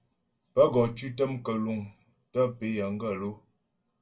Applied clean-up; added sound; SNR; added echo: none; none; none; reverberation time 0.2 s.